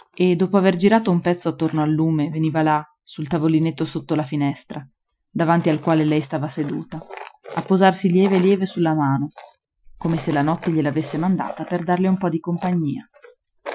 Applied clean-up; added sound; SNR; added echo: classical method Wiener filter.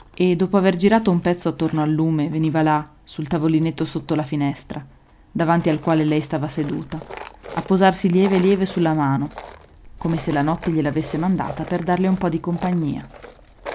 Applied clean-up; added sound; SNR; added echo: none; Tools; 20 dB; none.